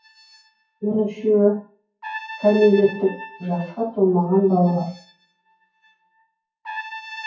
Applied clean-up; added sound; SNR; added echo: classical method WPE with log-MMSE.